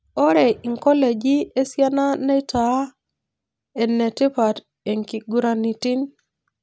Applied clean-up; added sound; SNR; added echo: none; none; none; none.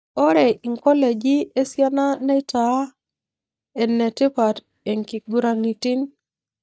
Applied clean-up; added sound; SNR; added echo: neural mask model DeepFilterNet 3.